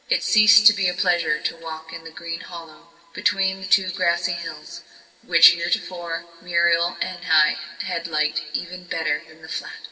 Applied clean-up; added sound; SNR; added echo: none; none; none; reverberation time 2.7 s.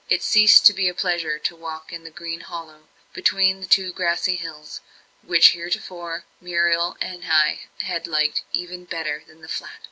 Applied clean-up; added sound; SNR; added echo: none; none; none; none.